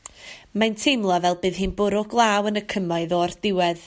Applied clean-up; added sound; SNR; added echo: none; none; none; none.